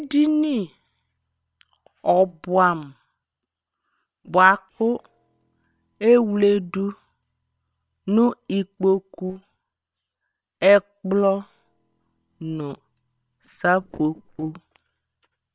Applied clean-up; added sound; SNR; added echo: neural separator model SepFormer WHAM!.